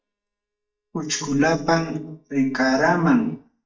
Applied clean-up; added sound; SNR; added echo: neural mask model DeepFilterNet 3.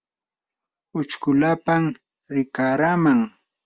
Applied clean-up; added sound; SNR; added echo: none; none; none; none.